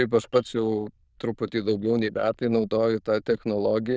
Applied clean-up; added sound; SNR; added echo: neural diffusion model UNIVERSE++.